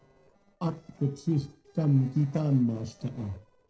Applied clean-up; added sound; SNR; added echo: neural separator model SepFormer DNS4.